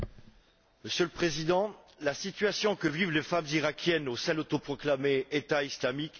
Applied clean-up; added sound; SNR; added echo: none; none; none; none.